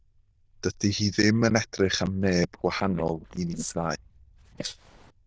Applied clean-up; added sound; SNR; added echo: neural diffusion model UNIVERSE++.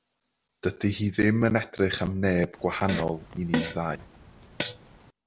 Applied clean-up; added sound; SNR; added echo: none; Fart; 7 dB; none.